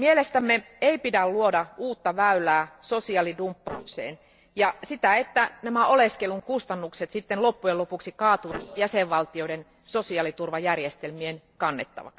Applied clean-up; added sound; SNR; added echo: neural separator model SepFormer DNS4.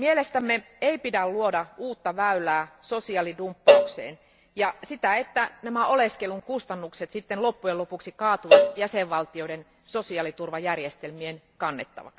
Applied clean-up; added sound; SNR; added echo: none; Cowbell; -3 dB; none.